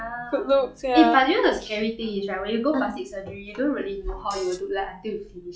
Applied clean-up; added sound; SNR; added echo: classical method log-MMSE.